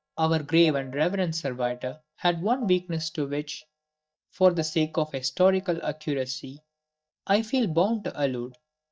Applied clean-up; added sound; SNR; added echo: neural mask model DeepFilterNet 3.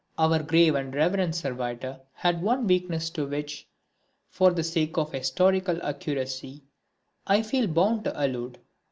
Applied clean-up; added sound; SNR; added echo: none; none; none; none.